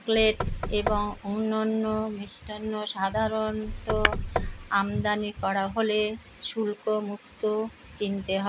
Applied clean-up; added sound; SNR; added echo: none; Knock / Wood + Tap / Hammer; 3 dB; none.